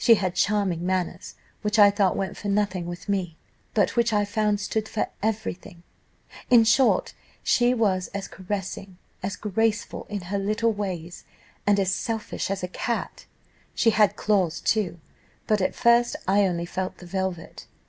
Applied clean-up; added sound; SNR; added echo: none; none; none; none.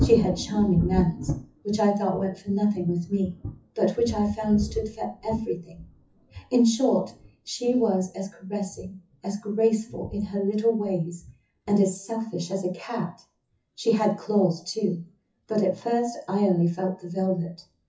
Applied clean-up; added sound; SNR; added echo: classical method WPE with log-MMSE.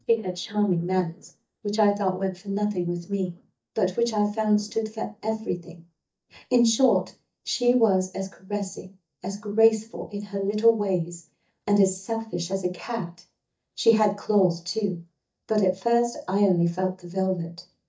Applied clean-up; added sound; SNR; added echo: neural mask model DeepFilterNet 3.